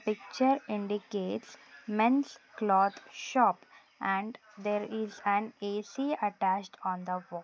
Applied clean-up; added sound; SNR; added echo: none; none; none; none.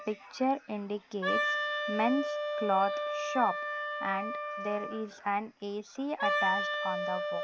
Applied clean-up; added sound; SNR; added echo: none; Wind instrument, woodwind instrument; 1 dB; none.